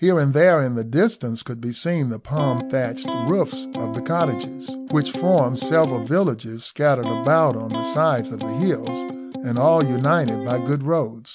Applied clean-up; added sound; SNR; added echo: none; Electric guitar; 8 dB; none.